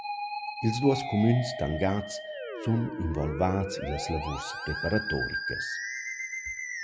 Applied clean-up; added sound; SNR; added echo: none; Musical instrument; 5 dB; none.